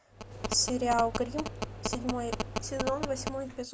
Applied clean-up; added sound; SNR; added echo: none; Telephone; 4 dB; none.